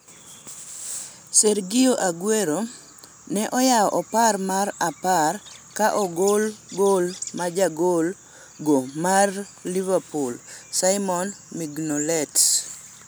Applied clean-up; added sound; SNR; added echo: none; none; none; none.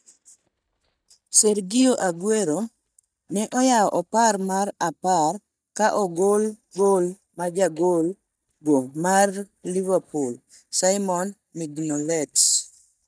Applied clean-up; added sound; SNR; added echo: neural mask model DeepFilterNet 3.